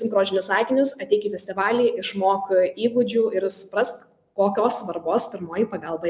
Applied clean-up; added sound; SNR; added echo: none; none; none; none.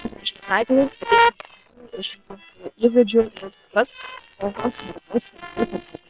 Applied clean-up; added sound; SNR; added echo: neural separator model SepFormer WHAM!.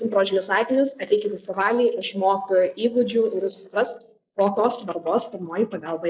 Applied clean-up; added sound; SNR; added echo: neural mask model Resemble Enhance denoiser.